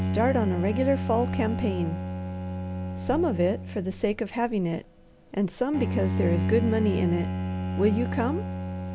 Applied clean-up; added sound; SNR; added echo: none; Bowed string instrument; 3 dB; none.